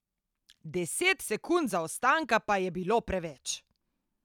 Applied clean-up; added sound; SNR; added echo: none; none; none; none.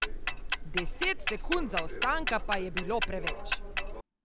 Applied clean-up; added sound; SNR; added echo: none; Tick-tock; -3 dB; none.